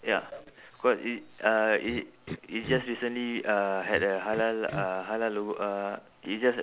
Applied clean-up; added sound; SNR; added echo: none; Cough; 14 dB; none.